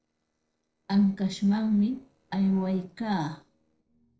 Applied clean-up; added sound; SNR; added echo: neural separator model SepFormer DNS4.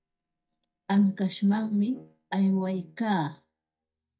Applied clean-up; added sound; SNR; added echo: neural mask model DeepFilterNet 3.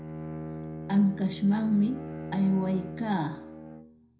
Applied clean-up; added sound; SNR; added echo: none; Bowed string instrument; 10 dB; reverberation time 0.5 s.